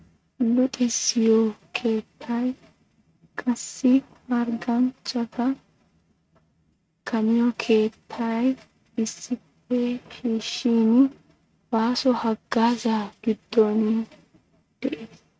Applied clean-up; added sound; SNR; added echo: neural mask model RNNoise.